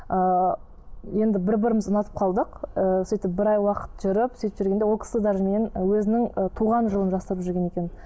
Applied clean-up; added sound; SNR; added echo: none; none; none; none.